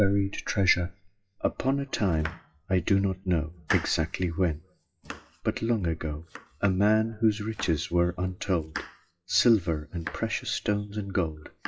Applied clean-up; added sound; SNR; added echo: classical method WPE with log-MMSE.